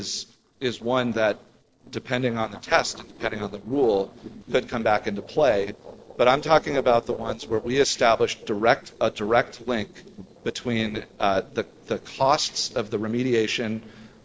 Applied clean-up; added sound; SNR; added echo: neural separator model SepFormer DNS4.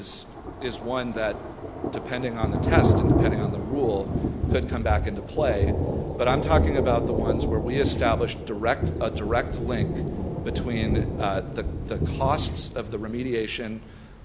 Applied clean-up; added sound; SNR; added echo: none; Thunder; -2 dB; none.